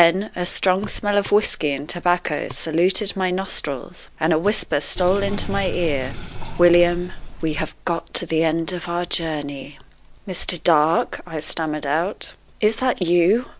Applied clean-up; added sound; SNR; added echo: none; Sink (filling or washing); 13 dB; none.